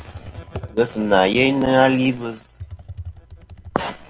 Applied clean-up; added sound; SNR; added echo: none; Computer keyboard; 17 dB; none.